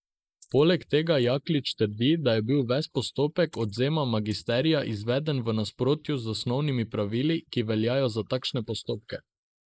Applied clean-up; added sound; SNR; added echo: neural mask model Resemble Enhance denoiser.